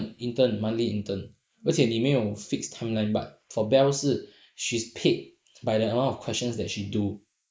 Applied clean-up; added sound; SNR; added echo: neural mask model Resemble Enhance denoiser.